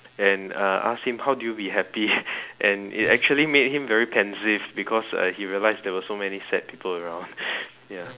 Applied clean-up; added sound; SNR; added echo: none; none; none; none.